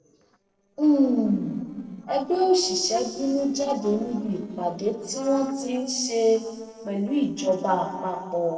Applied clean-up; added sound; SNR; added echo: neural separator model SepFormer DNS4.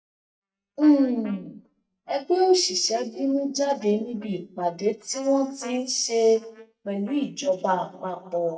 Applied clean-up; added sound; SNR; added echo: neural mask model DeepFilterNet 3.